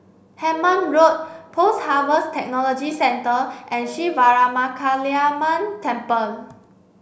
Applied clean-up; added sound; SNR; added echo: none; Telephone; 17 dB; none.